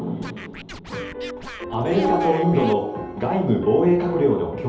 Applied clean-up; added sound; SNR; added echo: none; Scratching (performance technique); 17 dB; reverberation time 2.2 s.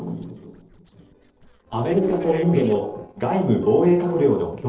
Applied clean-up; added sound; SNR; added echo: neural separator model SepFormer DNS4.